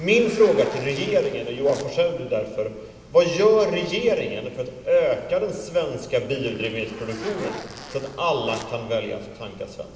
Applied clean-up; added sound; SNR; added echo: none; Zipper (clothing); 18 dB; reverberation time 2.1 s.